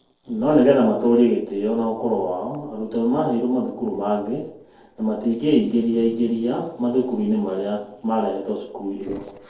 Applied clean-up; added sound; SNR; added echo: neural separator model SepFormer DNS4.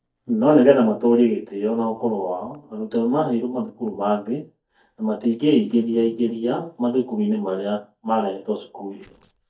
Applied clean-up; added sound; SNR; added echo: neural mask model DeepFilterNet 3.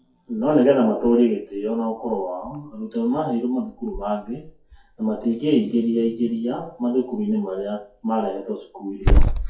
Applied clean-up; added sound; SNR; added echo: classical method WPE with log-MMSE.